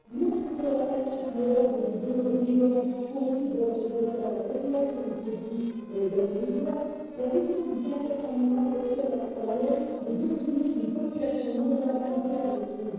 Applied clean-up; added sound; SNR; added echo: neural separator model SepFormer DNS4.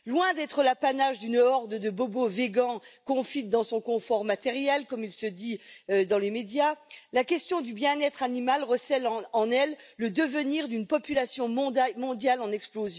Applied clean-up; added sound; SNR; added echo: none; none; none; none.